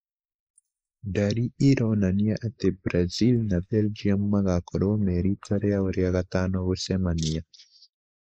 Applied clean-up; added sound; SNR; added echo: neural mask model Resemble Enhance denoiser.